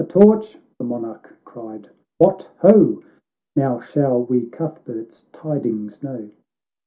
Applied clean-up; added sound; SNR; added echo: none; none; none; none.